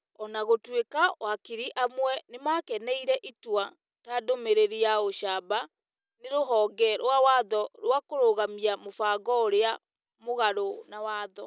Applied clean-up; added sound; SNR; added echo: none; none; none; none.